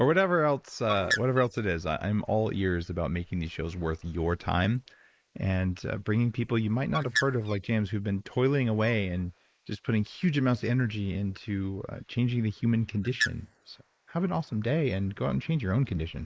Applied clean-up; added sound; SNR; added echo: neural mask model Resemble Enhance denoiser.